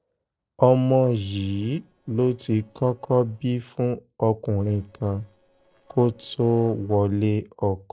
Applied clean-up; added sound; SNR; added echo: neural separator model SepFormer DNS4.